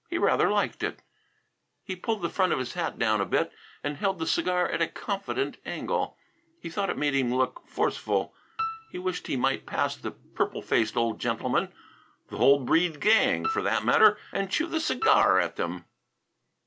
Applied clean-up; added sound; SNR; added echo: none; Piano; 10 dB; none.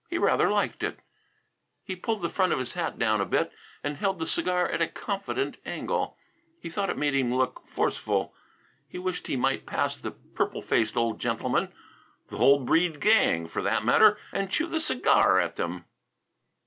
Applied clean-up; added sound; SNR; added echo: none; none; none; none.